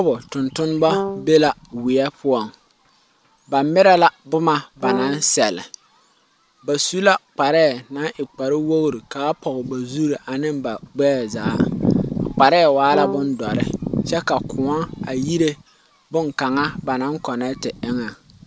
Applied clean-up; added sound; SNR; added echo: none; Brass instrument; 5 dB; none.